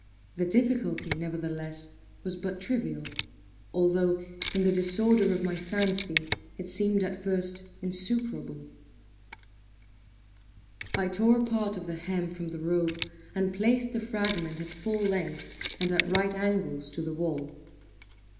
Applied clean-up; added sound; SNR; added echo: none; Mechanisms; 10 dB; reverberation time 0.8 s.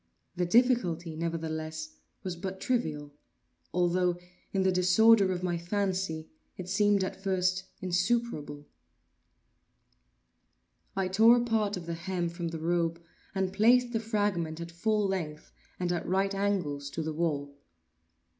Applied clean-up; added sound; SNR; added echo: none; none; none; none.